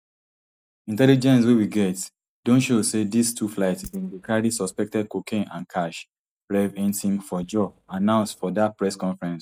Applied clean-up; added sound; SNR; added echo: neural mask model DeepFilterNet 3.